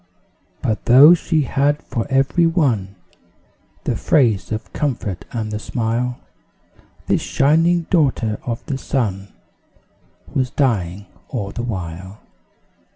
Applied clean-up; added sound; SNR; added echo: none; none; none; none.